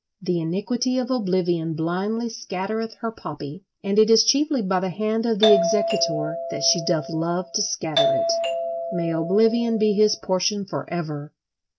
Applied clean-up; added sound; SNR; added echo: none; Doorbell; 2 dB; none.